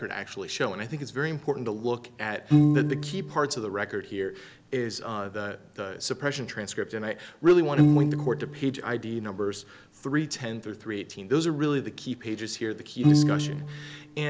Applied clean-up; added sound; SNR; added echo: none; Piano; 0 dB; none.